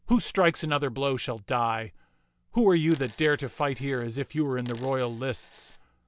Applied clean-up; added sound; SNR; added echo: none; Coin (dropping); 20 dB; none.